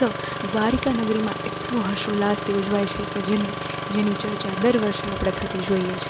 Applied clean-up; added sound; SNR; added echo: none; Engine starting; 5 dB; none.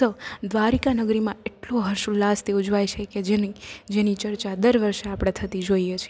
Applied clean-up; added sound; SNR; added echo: none; none; none; none.